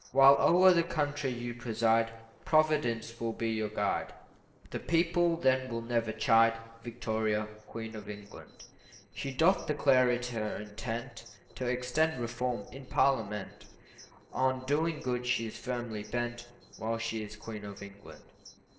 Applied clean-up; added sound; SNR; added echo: neural separator model SepFormer DNS4.